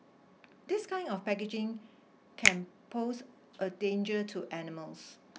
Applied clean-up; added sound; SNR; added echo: none; Finger snapping; -1 dB; none.